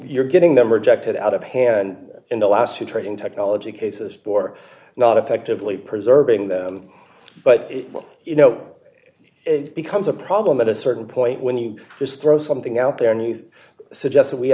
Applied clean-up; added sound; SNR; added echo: none; none; none; none.